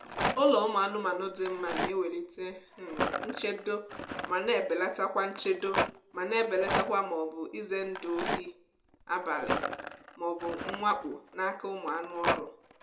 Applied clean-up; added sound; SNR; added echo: none; Rattle; 5 dB; reverberation time 0.3 s.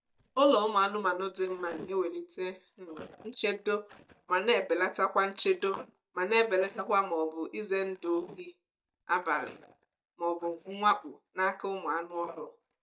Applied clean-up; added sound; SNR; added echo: neural mask model DeepFilterNet 3.